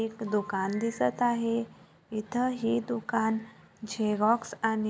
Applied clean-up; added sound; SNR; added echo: none; Ringtone / Chime; 20 dB; none.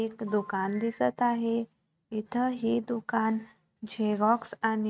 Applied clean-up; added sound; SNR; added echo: neural mask model RNNoise.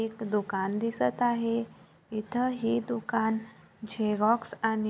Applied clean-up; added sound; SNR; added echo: none; none; none; none.